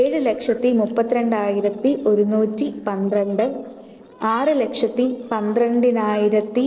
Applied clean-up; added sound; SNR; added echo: neural separator model SepFormer DNS4.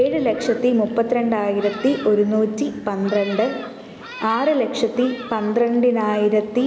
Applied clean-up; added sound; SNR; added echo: none; Thunderstorm; 19 dB; none.